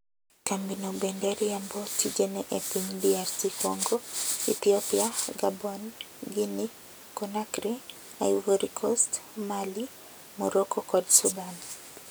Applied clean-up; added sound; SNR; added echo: none; none; none; none.